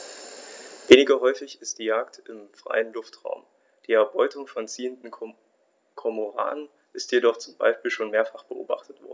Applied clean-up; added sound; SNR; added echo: none; none; none; none.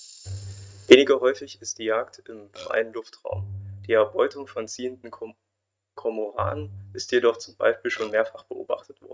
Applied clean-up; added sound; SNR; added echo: neural mask model RNNoise.